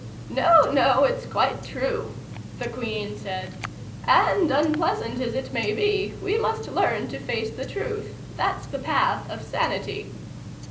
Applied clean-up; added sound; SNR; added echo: none; Tick-tock; 12 dB; reverberation time 0.5 s.